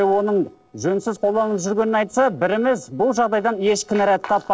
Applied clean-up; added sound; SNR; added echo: neural separator model SepFormer DNS4.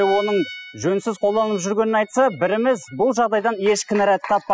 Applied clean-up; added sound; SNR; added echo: classical method spectral subtraction.